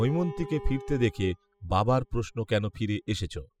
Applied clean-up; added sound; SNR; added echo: classical method spectral subtraction.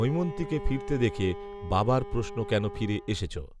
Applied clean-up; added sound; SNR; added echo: none; Bowed string instrument; 13 dB; none.